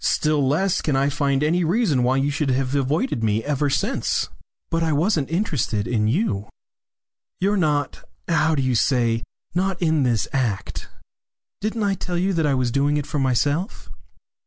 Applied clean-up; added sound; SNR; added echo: none; none; none; none.